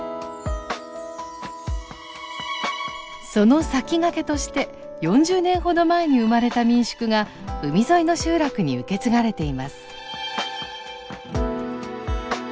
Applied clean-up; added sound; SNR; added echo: none; none; none; none.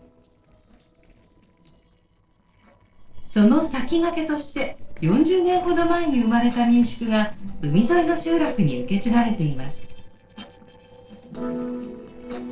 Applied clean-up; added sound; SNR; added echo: neural separator model SepFormer DNS4.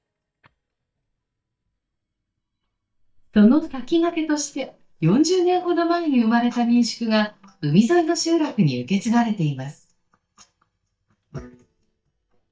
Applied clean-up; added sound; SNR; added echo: neural mask model DeepFilterNet 3.